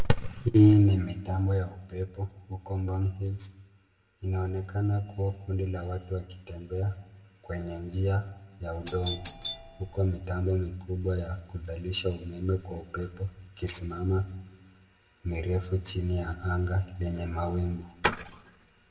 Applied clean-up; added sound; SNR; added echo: none; Doorbell; 6 dB; reverberation time 0.7 s.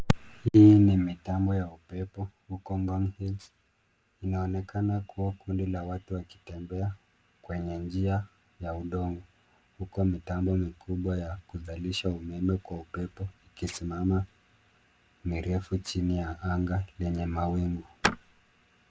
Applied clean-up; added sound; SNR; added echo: none; none; none; none.